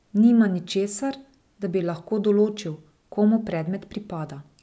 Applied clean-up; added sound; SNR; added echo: none; none; none; none.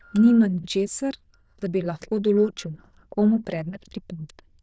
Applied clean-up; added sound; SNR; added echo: neural diffusion model UNIVERSE++.